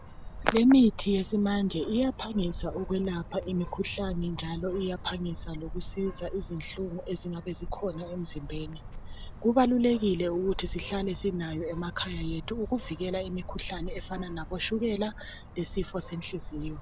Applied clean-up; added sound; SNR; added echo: none; Bird; 10 dB; none.